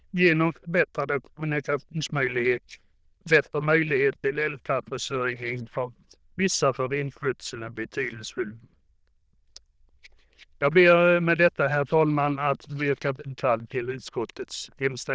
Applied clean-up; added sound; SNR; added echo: neural diffusion model UNIVERSE++.